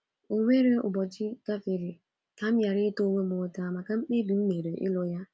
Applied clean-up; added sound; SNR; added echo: none; none; none; none.